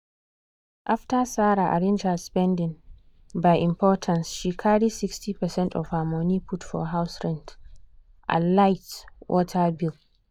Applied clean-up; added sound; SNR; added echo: neural mask model DeepFilterNet 3.